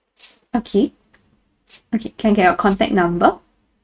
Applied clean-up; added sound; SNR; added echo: neural mask model RNNoise.